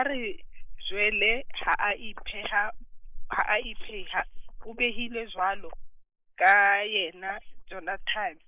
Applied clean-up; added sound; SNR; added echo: neural mask model Resemble Enhance denoiser.